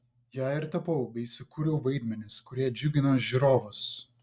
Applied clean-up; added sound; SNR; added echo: none; none; none; none.